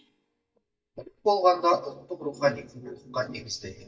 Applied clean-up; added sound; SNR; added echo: neural mask model DeepFilterNet 3.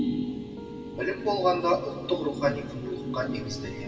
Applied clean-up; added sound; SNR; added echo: none; Piano; 13 dB; reverberation time 2.3 s.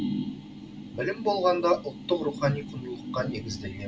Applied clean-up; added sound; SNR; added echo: none; none; none; none.